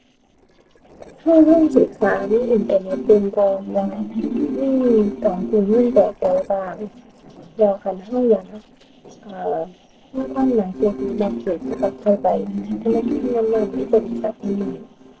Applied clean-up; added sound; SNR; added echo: neural separator model SepFormer DNS4.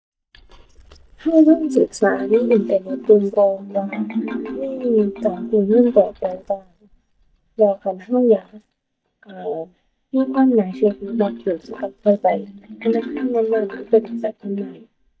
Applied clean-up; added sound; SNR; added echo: neural mask model DeepFilterNet 3.